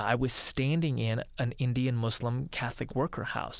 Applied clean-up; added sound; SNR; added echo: none; none; none; none.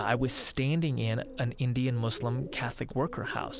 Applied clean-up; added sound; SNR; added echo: none; Bird; 16 dB; none.